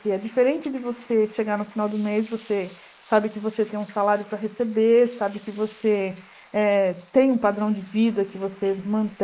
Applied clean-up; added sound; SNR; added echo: neural mask model Resemble Enhance denoiser.